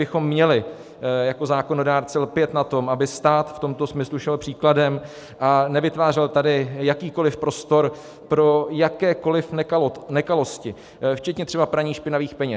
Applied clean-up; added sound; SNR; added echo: none; none; none; none.